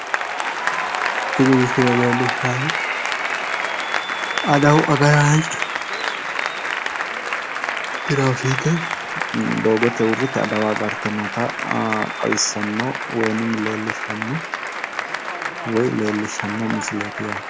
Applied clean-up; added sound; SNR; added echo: none; Applause; 3 dB; none.